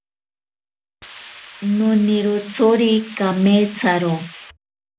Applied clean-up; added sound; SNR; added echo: none; Hiss; 19 dB; none.